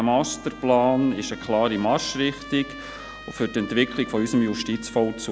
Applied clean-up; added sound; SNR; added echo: none; Trumpet; 18 dB; none.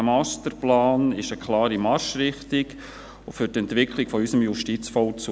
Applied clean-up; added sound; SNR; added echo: none; none; none; none.